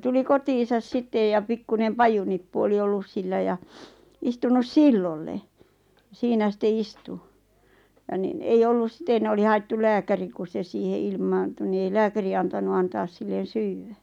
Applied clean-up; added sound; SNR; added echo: none; none; none; none.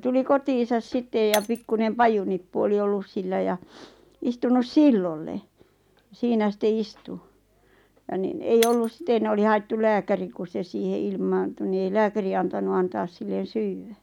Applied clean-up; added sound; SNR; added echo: none; Shatter; 18 dB; none.